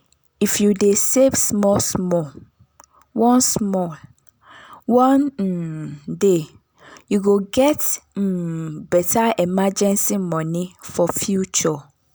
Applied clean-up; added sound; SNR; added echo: none; none; none; none.